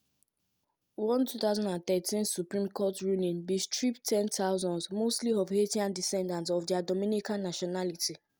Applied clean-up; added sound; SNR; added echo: none; none; none; none.